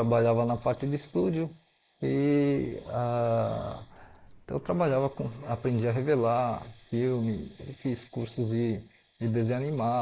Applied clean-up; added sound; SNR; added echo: neural mask model Resemble Enhance denoiser.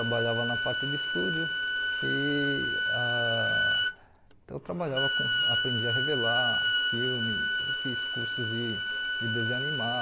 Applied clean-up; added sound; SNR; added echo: none; Bowed string instrument; -5 dB; none.